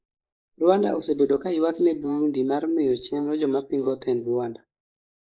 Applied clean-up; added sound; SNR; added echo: neural mask model Resemble Enhance denoiser.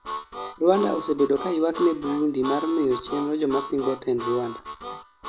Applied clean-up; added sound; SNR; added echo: none; Harmonica; 10 dB; none.